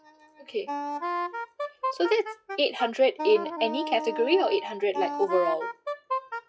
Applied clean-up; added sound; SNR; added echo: classical method log-MMSE.